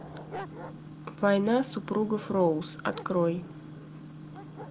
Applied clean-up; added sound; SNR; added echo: none; Dog; 18 dB; none.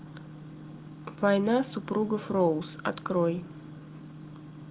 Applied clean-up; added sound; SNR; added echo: none; none; none; none.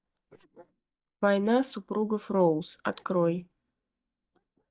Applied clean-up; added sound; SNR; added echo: neural mask model DeepFilterNet 3.